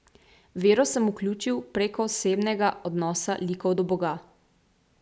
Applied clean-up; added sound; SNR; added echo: none; none; none; none.